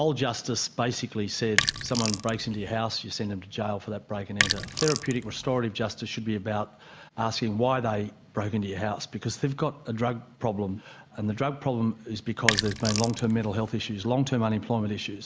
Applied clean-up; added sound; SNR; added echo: none; Sink (filling or washing); 1 dB; none.